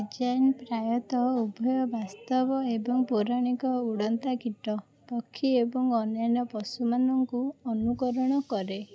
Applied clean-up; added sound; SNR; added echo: none; none; none; none.